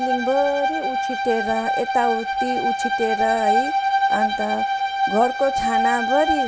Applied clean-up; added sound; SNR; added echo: none; Bowed string instrument; -2 dB; none.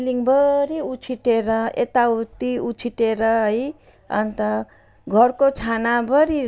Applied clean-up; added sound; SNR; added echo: none; none; none; none.